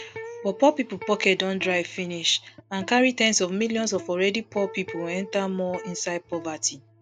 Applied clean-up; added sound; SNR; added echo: none; Electric guitar; 17 dB; none.